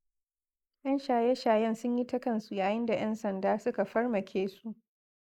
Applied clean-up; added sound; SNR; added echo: neural mask model Resemble Enhance denoiser.